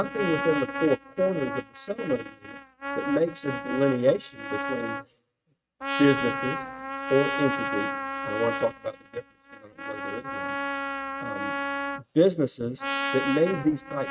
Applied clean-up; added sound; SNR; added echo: neural mask model RNNoise.